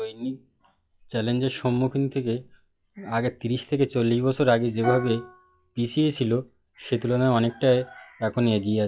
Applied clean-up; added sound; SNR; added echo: classical method log-MMSE.